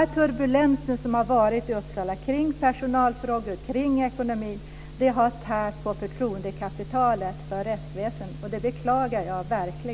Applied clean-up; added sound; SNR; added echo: none; none; none; none.